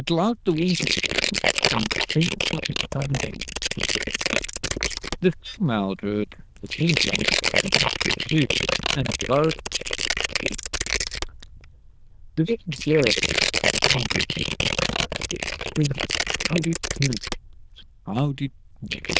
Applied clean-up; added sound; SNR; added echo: neural diffusion model UNIVERSE++.